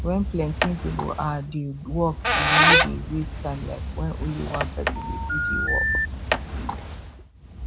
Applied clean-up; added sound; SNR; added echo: none; Squeak + Telephone; -5 dB; none.